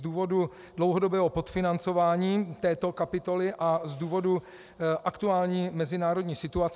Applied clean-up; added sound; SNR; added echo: none; none; none; none.